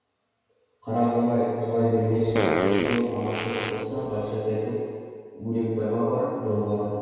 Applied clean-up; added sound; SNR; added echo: none; Fart; 2 dB; reverberation time 1.9 s.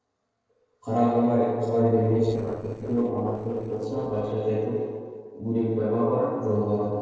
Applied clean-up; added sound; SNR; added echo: neural separator model SepFormer DNS4.